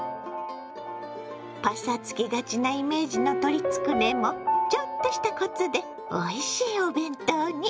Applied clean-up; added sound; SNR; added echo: none; Piano; 4 dB; none.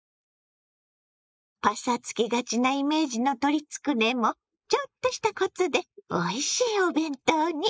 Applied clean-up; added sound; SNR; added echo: neural mask model Resemble Enhance denoiser.